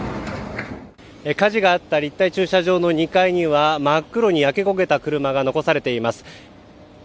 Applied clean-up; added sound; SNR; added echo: none; none; none; none.